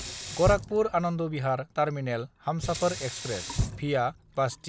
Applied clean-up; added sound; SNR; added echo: none; Sink (filling or washing); 7 dB; none.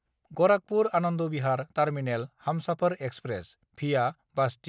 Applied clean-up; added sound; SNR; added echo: none; none; none; none.